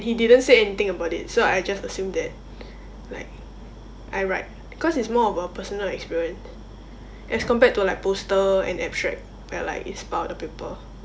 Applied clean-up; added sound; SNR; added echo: none; none; none; none.